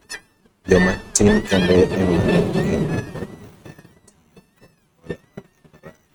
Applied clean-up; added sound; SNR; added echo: neural mask model RNNoise.